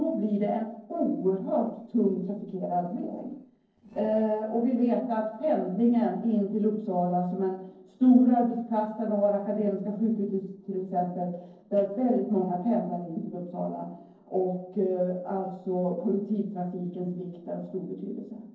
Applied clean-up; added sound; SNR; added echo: neural separator model SepFormer DNS4.